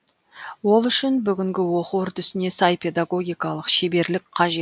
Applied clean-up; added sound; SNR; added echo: none; none; none; none.